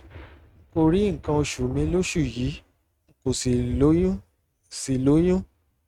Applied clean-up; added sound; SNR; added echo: neural mask model RNNoise.